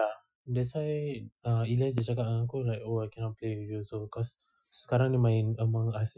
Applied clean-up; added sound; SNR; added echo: classical method Wiener filter.